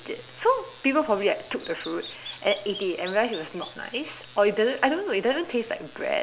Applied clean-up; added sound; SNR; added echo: none; Bird vocalization, bird call, bird song; 19 dB; none.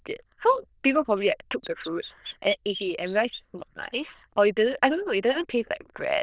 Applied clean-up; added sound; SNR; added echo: neural diffusion model UNIVERSE++.